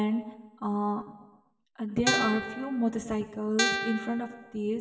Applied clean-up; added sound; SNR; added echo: none; Guitar; 1 dB; reverberation time 1.1 s.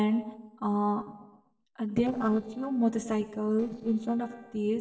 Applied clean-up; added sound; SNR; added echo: neural separator model SepFormer DNS4.